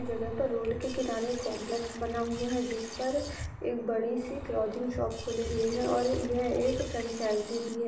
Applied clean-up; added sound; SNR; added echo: none; Liquid; 14 dB; reverberation time 0.8 s.